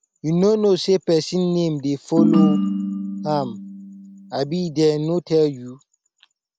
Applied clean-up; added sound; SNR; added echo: none; Ringtone; 1 dB; none.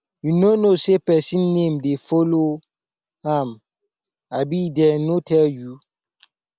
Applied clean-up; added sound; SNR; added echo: none; none; none; none.